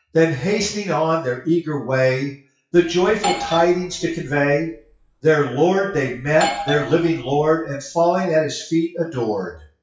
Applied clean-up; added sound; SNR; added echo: classical method WPE with log-MMSE.